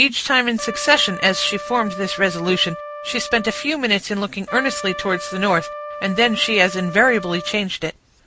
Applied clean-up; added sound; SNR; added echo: none; Trumpet; 12 dB; none.